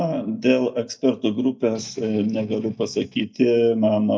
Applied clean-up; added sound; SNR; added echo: neural mask model DeepFilterNet 3.